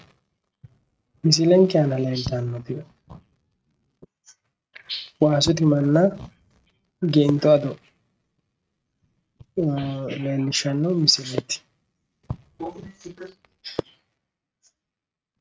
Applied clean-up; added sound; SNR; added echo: neural mask model RNNoise.